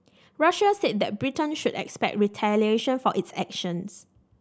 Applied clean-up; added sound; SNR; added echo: none; none; none; none.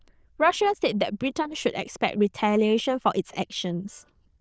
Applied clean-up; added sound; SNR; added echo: neural diffusion model UNIVERSE++.